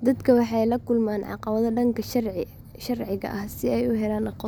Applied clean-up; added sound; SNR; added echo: none; none; none; none.